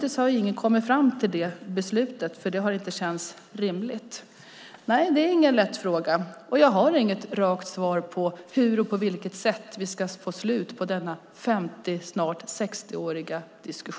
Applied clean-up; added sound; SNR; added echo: none; none; none; none.